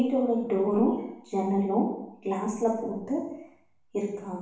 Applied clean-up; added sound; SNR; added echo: none; none; none; reverberation time 0.7 s.